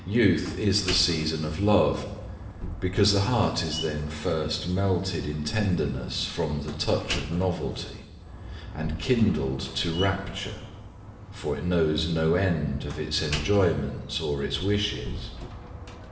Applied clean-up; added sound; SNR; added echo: none; Slam; 12 dB; reverberation time 1.2 s.